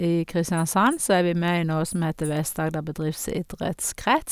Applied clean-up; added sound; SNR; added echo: none; Wild animals; 20 dB; none.